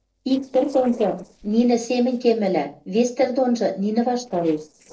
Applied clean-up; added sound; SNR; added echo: neural separator model SepFormer DNS4.